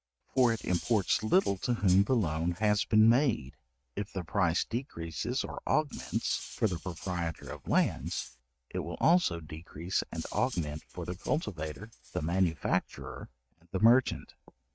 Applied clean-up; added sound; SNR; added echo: neural mask model RNNoise.